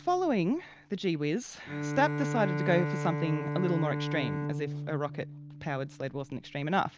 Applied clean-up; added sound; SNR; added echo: none; Bowed string instrument; 4 dB; none.